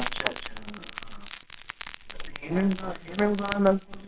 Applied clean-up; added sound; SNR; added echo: neural separator model SepFormer WHAMR!.